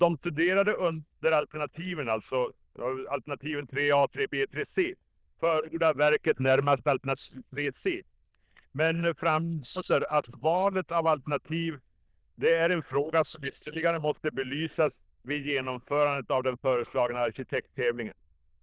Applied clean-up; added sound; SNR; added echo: neural diffusion model UNIVERSE++.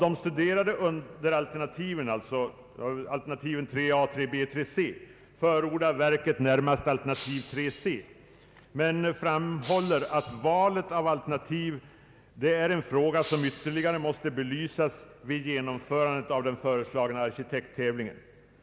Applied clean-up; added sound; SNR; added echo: none; Shatter; 19 dB; none.